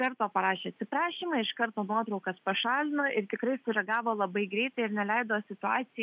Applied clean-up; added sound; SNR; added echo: none; none; none; none.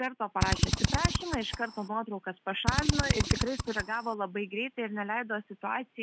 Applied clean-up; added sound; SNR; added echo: none; Drill; -4 dB; none.